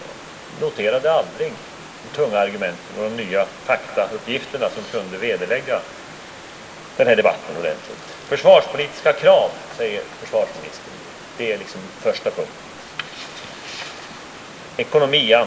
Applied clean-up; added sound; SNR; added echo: none; Stream / Liquid; 17 dB; reverberation time 0.4 s.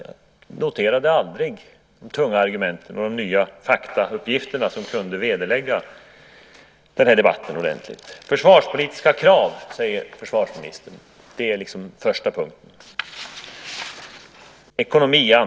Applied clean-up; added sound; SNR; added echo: none; none; none; none.